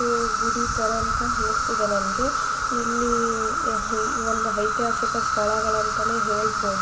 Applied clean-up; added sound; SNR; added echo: none; Insect; -4 dB; reverberation time 0.1 s.